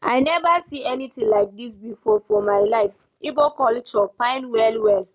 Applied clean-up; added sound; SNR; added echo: none; none; none; none.